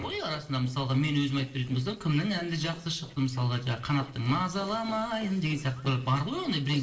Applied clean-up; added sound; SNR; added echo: neural separator model SepFormer DNS4.